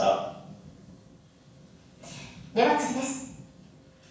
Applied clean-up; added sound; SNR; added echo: none; Rain / Thunderstorm; 18 dB; reverberation time 0.7 s.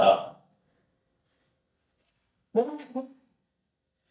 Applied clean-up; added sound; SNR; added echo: neural mask model DeepFilterNet 3.